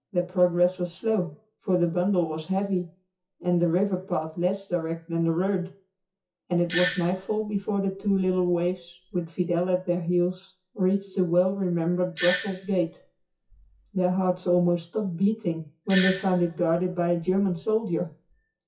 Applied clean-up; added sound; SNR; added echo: classical method WPE with log-MMSE.